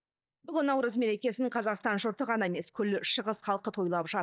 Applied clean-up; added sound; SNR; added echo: neural mask model DeepFilterNet 3.